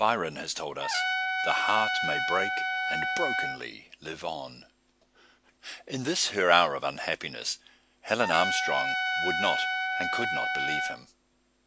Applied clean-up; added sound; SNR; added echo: none; Trumpet; -1 dB; none.